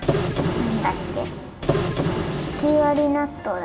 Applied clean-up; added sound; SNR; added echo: none; Printer; 0 dB; reverberation time 2.4 s.